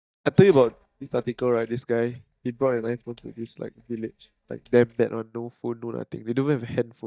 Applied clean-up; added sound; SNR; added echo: neural mask model DeepFilterNet 3.